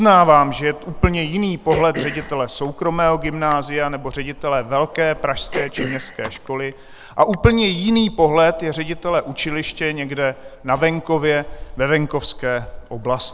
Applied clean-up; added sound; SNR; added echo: none; Sliding door + Cough; 14 dB; none.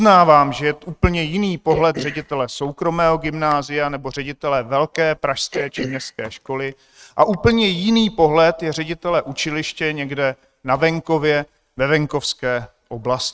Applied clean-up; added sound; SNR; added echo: neural mask model RNNoise.